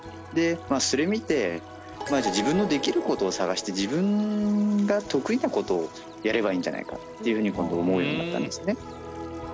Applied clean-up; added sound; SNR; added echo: none; none; none; none.